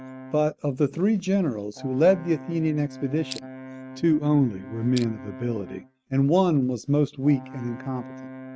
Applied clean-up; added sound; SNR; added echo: neural mask model RNNoise.